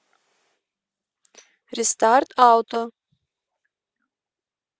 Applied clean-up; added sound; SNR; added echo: none; none; none; none.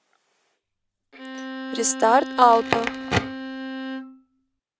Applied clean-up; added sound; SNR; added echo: none; Crackle + Bowed string instrument; 6 dB; none.